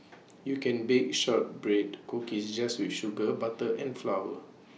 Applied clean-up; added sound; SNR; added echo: none; none; none; none.